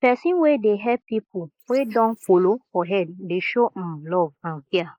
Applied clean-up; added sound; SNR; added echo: neural mask model Resemble Enhance denoiser.